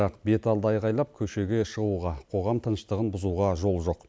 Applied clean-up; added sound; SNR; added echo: none; none; none; none.